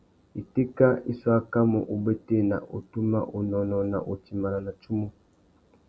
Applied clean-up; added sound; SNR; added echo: none; none; none; none.